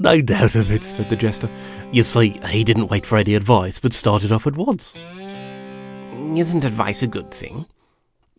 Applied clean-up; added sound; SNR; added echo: none; Guitar; 18 dB; none.